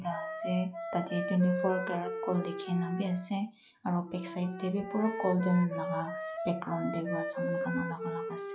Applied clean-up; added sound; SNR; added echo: classical method log-MMSE.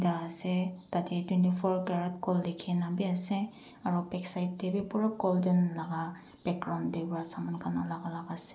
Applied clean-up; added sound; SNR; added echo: none; none; none; none.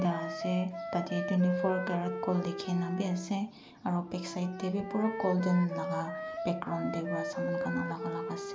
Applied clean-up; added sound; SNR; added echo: none; Wind instrument, woodwind instrument; 6 dB; none.